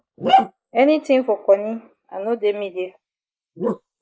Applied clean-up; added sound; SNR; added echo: neural mask model Resemble Enhance denoiser.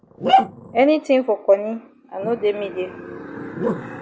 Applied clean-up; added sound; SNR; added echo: none; Growling; 3 dB; none.